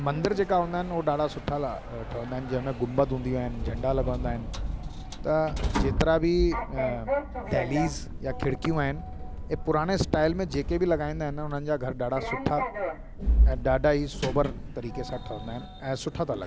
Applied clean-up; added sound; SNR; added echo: none; Sliding door; 3 dB; none.